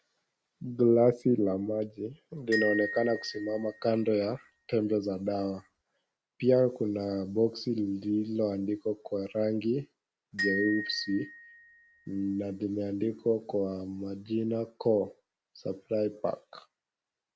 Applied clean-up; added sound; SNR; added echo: none; Glockenspiel; 9 dB; none.